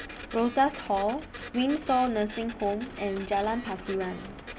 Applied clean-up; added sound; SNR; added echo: none; Printer; 14 dB; none.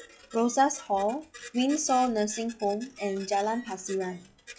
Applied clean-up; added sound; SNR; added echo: classical method log-MMSE.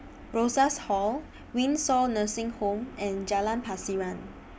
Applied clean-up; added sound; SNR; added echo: none; none; none; none.